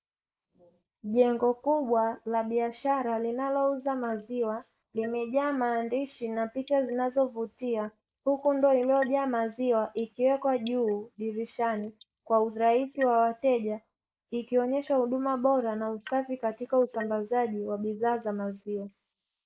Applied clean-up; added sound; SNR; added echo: neural mask model Resemble Enhance denoiser.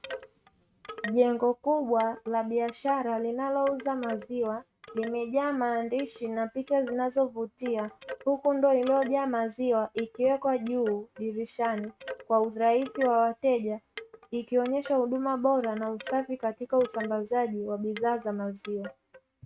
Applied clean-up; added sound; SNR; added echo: neural mask model RNNoise.